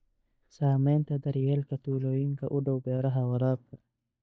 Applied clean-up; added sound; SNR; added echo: neural mask model DeepFilterNet 3.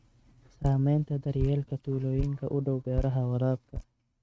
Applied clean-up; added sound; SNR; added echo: neural mask model RNNoise.